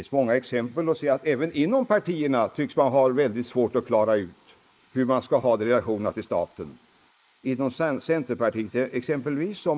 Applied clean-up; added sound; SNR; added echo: neural mask model Resemble Enhance denoiser.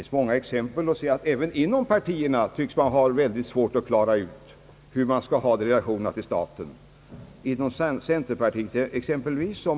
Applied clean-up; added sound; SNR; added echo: none; none; none; none.